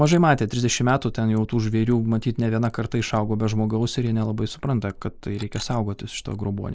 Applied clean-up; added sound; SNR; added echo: neural mask model Resemble Enhance denoiser.